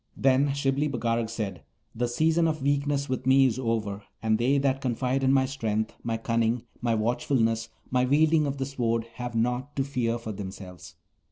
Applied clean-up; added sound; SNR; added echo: none; none; none; none.